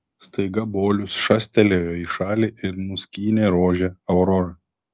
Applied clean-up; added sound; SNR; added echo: none; none; none; none.